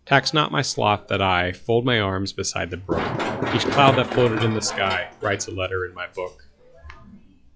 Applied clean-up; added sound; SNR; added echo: classical method log-MMSE.